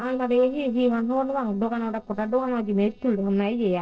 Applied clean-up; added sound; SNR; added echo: neural separator model SepFormer DNS4.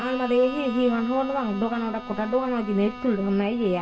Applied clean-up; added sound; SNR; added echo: none; Bowed string instrument; 13 dB; reverberation time 0.2 s.